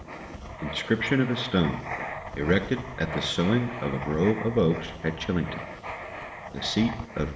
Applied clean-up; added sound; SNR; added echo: none; Writing; 10 dB; reverberation time 0.9 s.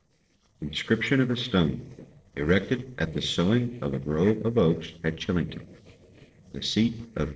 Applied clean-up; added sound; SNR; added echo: neural separator model SepFormer DNS4.